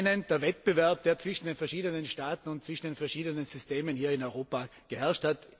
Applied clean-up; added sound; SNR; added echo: none; none; none; none.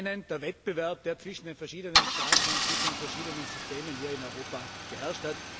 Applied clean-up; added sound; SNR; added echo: none; Idling / Engine starting / Car; -5 dB; none.